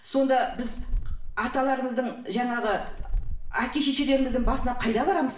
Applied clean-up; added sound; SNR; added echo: none; Bird; 3 dB; reverberation time 0.7 s.